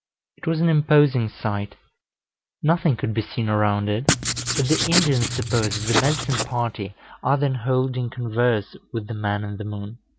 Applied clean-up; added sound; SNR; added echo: none; Writing; 1 dB; none.